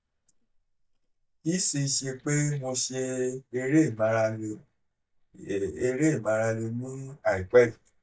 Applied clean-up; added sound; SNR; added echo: neural mask model DeepFilterNet 3.